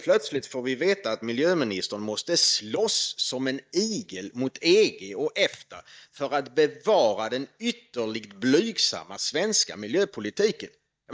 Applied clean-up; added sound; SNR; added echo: neural mask model DeepFilterNet 3.